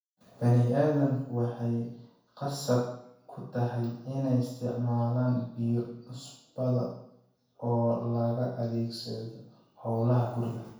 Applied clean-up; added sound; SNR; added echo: none; none; none; reverberation time 0.6 s.